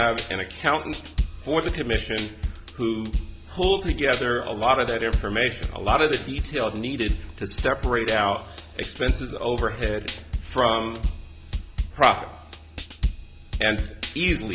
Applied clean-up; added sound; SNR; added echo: none; Drum / Drum kit; 5 dB; none.